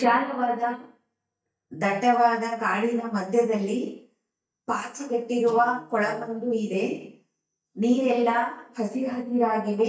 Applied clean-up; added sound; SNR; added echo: neural mask model DeepFilterNet 3.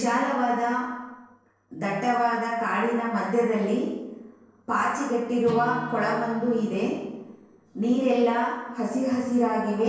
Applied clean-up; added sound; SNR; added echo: neural separator model SepFormer DNS4.